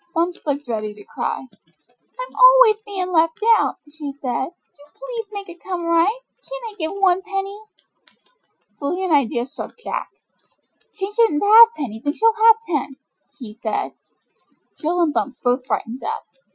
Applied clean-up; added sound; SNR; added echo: classical method Wiener filter.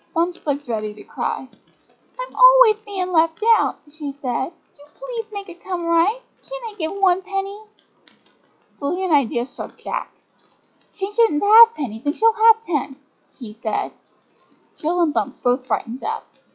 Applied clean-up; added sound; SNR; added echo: classical method log-MMSE.